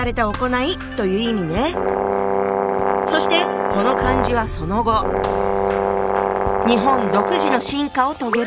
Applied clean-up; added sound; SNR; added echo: none; Brass instrument; -1 dB; none.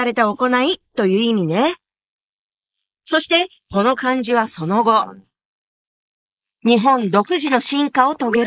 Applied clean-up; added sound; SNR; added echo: neural mask model Resemble Enhance denoiser.